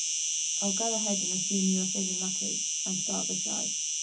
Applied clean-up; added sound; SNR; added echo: none; Insect; -5 dB; reverberation time 0.3 s.